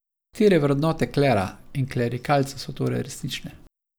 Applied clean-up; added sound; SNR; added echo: none; none; none; none.